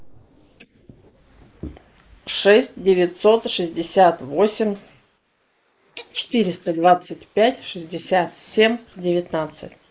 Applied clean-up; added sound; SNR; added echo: neural mask model Resemble Enhance denoiser.